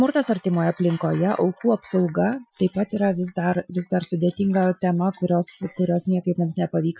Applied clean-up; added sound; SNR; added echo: classical method Wiener filter.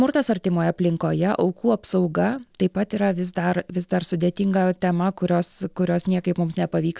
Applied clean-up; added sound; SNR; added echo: none; none; none; none.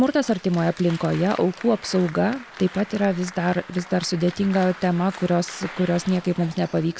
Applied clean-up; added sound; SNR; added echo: none; Applause; 18 dB; none.